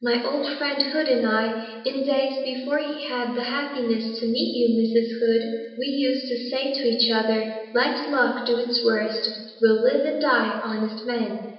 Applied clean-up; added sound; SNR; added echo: none; none; none; reverberation time 1.3 s.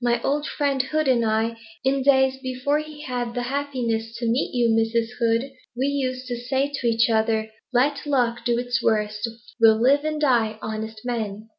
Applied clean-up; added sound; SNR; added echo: none; none; none; none.